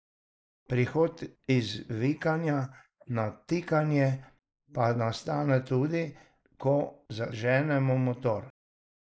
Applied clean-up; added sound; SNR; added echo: neural mask model Resemble Enhance denoiser.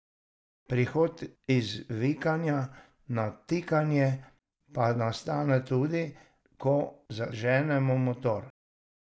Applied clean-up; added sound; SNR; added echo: none; none; none; none.